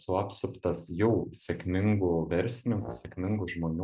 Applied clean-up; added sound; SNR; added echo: neural mask model Resemble Enhance denoiser.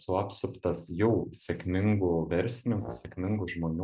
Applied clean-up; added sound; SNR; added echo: none; Brass instrument; 18 dB; none.